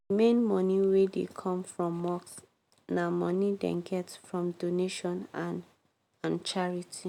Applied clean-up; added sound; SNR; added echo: none; none; none; none.